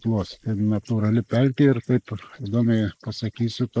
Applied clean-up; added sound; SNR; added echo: neural mask model Resemble Enhance denoiser.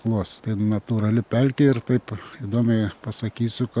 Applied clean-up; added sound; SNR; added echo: none; none; none; none.